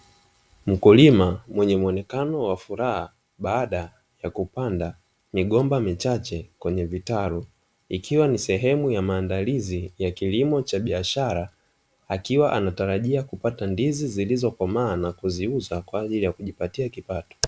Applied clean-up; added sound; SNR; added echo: none; none; none; none.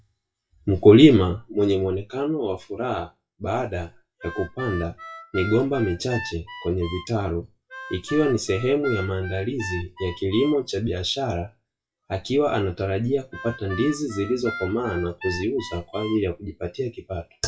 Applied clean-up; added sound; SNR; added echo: classical method WPE with log-MMSE.